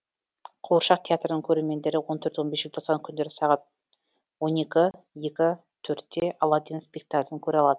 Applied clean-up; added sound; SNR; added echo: none; none; none; none.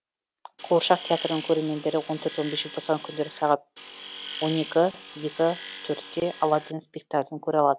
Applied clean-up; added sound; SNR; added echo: none; Tools; 14 dB; none.